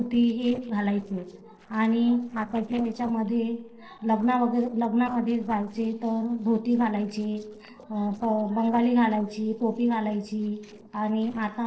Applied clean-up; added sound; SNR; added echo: neural separator model SepFormer DNS4.